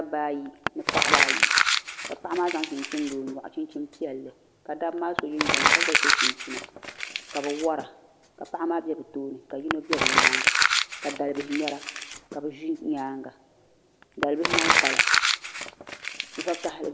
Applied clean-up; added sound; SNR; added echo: none; Crumpling, crinkling; -5 dB; none.